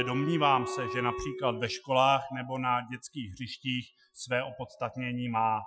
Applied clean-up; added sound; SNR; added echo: classical method Wiener filter.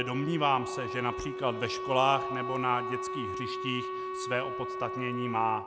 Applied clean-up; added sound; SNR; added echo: none; Wind instrument, woodwind instrument; 4 dB; none.